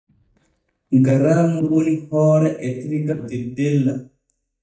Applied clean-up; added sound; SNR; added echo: neural mask model DeepFilterNet 3.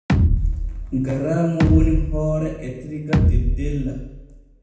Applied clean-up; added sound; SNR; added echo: none; Bass drum; -4 dB; reverberation time 0.9 s.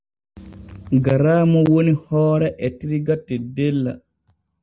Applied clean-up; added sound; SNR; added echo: none; none; none; none.